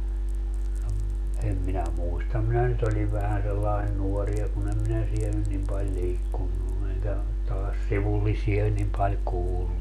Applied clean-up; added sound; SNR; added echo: none; none; none; none.